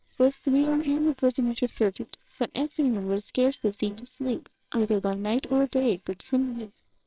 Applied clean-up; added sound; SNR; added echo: neural separator model SepFormer WHAMR!.